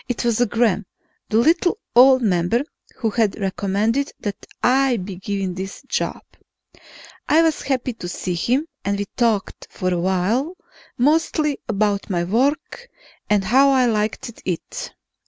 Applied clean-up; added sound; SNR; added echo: none; none; none; none.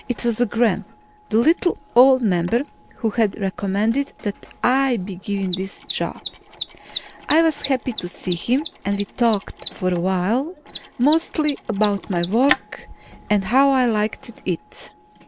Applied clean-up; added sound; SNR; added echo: none; Mechanisms; 14 dB; none.